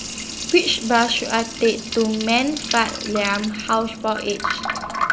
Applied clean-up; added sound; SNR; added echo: none; Liquid; 7 dB; none.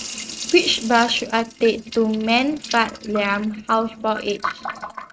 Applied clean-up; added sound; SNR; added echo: neural mask model RNNoise.